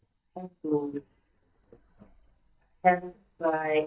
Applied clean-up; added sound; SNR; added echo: neural mask model DeepFilterNet 3.